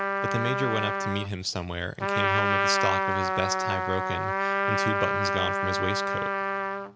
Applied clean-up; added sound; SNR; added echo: none; Trumpet; -5 dB; none.